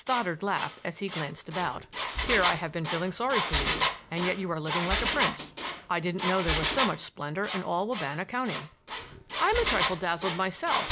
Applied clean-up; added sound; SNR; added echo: none; Engine; 1 dB; none.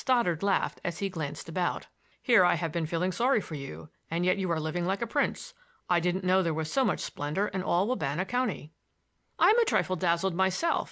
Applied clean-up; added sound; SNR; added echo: none; none; none; none.